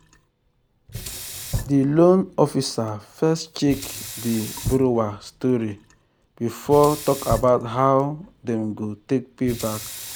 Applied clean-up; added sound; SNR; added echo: none; Sink (filling or washing); 13 dB; none.